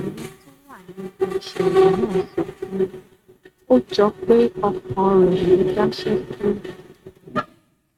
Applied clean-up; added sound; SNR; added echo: neural mask model RNNoise.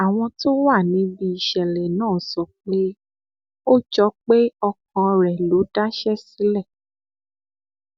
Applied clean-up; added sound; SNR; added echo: none; none; none; none.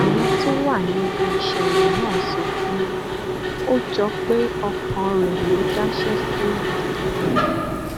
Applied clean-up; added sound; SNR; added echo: none; Mechanisms; -3 dB; none.